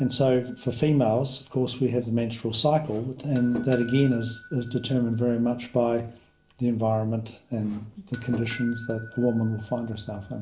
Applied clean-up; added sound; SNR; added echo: none; Doorbell; 19 dB; reverberation time 0.4 s.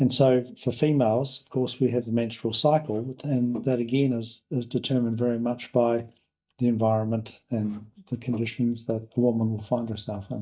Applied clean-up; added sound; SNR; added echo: neural mask model DeepFilterNet 3.